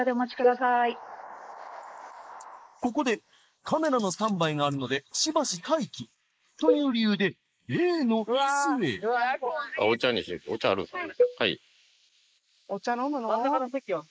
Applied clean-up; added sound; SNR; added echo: neural mask model Resemble Enhance denoiser.